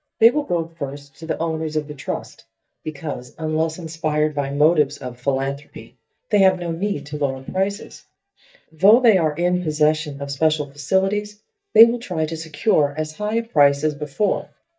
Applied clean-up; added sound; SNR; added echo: neural mask model DeepFilterNet 3.